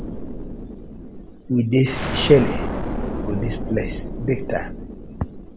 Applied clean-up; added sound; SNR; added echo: none; Explosion; 4 dB; none.